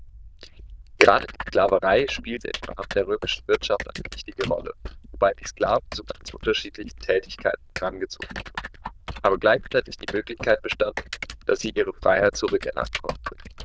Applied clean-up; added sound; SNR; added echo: neural diffusion model UNIVERSE++.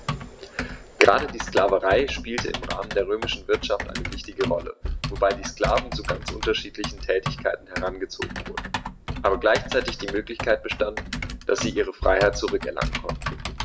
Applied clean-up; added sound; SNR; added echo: none; Typing; 6 dB; none.